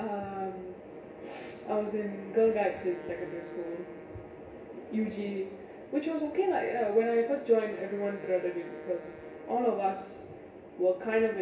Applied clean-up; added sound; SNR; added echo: none; Wind instrument, woodwind instrument; 19 dB; reverberation time 1.0 s.